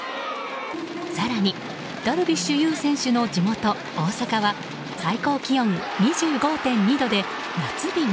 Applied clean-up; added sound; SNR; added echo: none; none; none; none.